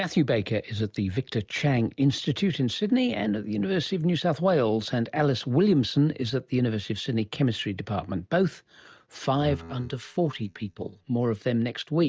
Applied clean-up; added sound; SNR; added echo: neural mask model DeepFilterNet 3.